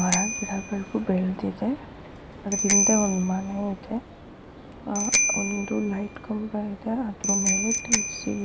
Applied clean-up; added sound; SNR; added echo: none; Bicycle bell; 1 dB; none.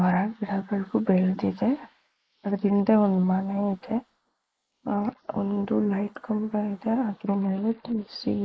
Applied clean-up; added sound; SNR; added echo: neural mask model Resemble Enhance denoiser.